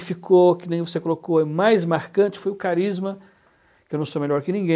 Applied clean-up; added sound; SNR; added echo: none; none; none; none.